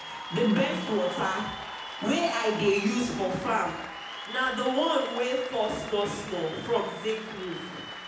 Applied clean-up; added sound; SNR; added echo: none; Applause / Cheering; 10 dB; reverberation time 0.9 s.